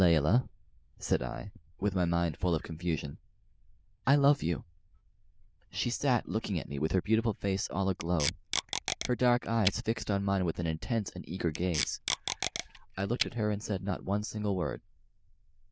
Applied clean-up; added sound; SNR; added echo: neural diffusion model UNIVERSE++.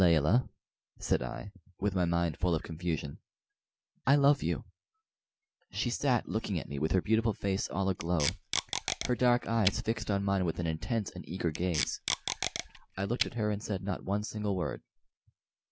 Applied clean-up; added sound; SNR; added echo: none; Packing tape, duct tape; 6 dB; none.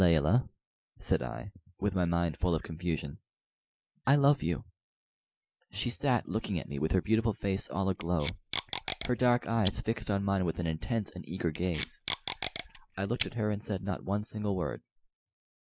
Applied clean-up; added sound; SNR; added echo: neural mask model Resemble Enhance denoiser.